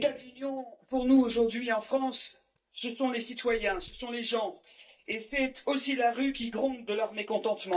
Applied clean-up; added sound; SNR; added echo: neural mask model DeepFilterNet 3.